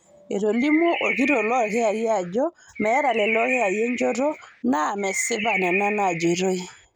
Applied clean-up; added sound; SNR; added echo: none; Bird; 7 dB; none.